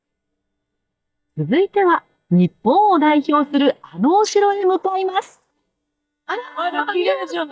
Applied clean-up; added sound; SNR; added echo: neural mask model DeepFilterNet 3.